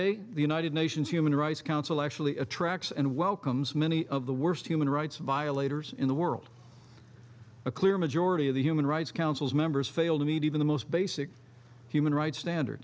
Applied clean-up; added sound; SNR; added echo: none; none; none; none.